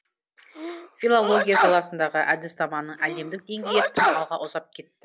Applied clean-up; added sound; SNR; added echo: none; Sneeze; 2 dB; none.